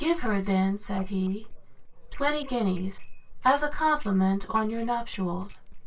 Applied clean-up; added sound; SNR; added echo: neural separator model SepFormer DNS4.